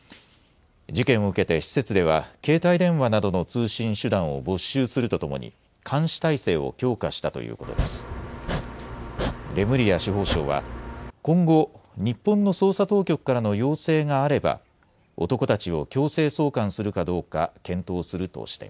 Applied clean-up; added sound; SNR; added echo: none; Domestic sounds, home sounds; 7 dB; none.